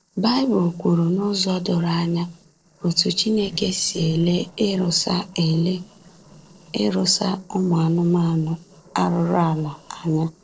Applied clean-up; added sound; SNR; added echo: neural separator model SepFormer DNS4.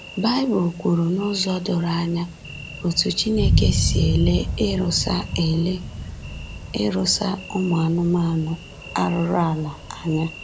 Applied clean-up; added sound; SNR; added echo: none; Thunder; 5 dB; none.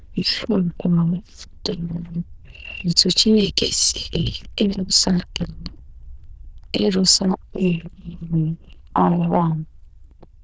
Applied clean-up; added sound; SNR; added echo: neural diffusion model UNIVERSE++.